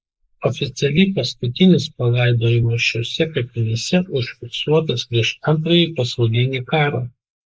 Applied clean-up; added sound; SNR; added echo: neural mask model Resemble Enhance denoiser.